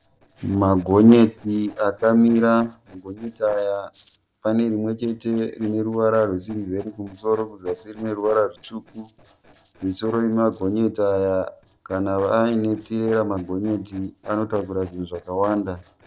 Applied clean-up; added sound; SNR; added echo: neural separator model SepFormer DNS4.